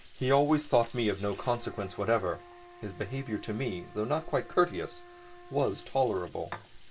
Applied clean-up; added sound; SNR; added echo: none; Wind instrument, woodwind instrument + Fill (with liquid) / Sink (filling or washing); 19 dB; none.